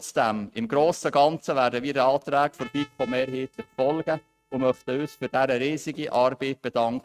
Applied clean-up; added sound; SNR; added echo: neural mask model RNNoise.